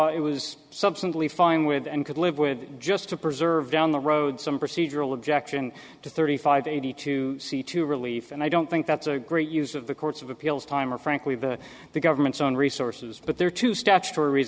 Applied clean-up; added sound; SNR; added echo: none; none; none; none.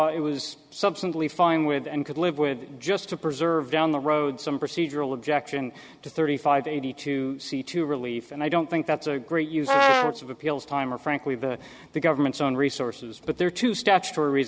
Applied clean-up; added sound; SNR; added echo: none; Brass instrument; -4 dB; none.